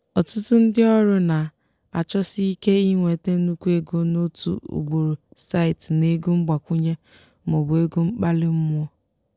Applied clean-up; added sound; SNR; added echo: none; none; none; none.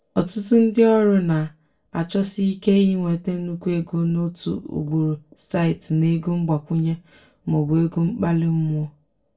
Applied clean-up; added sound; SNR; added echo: none; none; none; reverberation time 0.2 s.